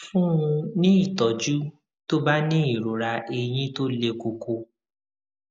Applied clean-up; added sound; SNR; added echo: none; none; none; none.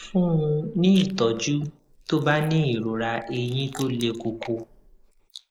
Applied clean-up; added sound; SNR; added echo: neural mask model Resemble Enhance denoiser.